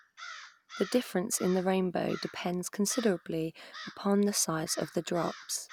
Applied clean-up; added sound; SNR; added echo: none; Crow; 17 dB; none.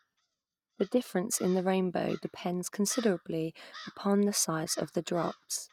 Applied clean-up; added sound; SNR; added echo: neural mask model RNNoise.